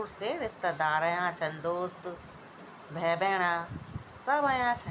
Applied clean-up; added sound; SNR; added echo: none; none; none; none.